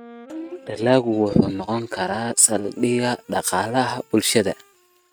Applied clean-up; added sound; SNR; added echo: neural mask model RNNoise.